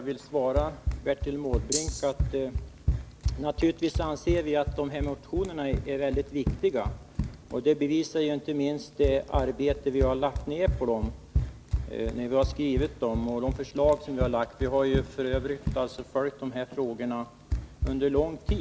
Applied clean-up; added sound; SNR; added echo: none; Run + Rattle (instrument); 4 dB; none.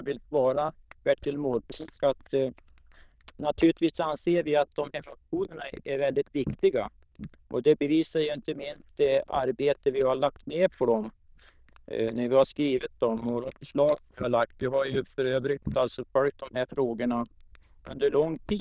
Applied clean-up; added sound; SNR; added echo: neural diffusion model UNIVERSE++.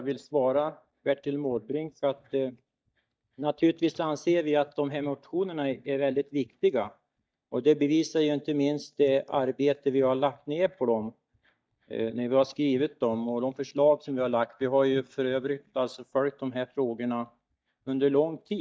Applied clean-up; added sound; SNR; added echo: neural mask model DeepFilterNet 3.